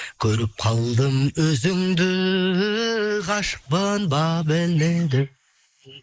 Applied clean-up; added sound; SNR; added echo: neural mask model Resemble Enhance denoiser.